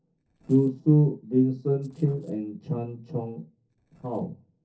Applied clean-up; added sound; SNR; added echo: neural separator model SepFormer DNS4.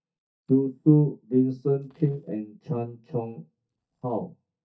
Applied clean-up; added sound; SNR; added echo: neural mask model DeepFilterNet 3.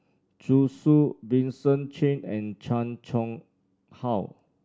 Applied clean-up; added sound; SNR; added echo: none; none; none; none.